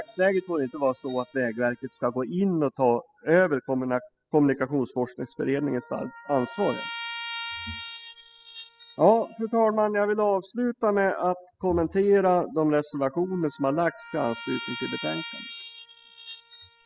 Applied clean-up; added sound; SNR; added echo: classical method spectral subtraction.